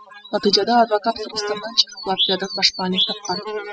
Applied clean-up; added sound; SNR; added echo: classical method spectral subtraction.